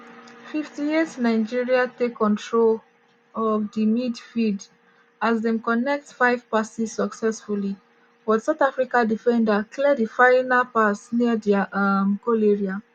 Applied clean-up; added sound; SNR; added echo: none; none; none; none.